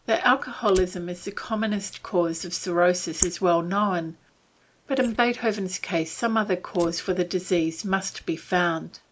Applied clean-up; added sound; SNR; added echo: neural mask model Resemble Enhance denoiser.